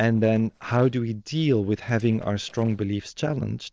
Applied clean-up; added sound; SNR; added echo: neural separator model SepFormer DNS4.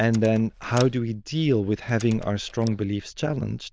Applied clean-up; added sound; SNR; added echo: neural diffusion model UNIVERSE++.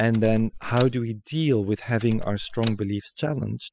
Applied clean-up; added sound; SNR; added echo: classical method spectral subtraction.